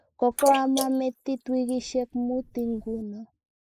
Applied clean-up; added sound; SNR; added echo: neural mask model Resemble Enhance denoiser.